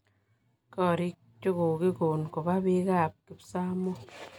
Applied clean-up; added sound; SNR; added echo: none; none; none; none.